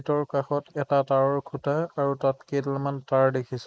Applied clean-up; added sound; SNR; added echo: neural mask model Resemble Enhance denoiser.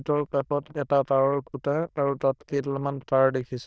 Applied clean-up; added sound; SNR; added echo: neural diffusion model UNIVERSE++.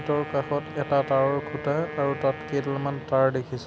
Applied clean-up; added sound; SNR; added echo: none; Wind instrument, woodwind instrument; 13 dB; none.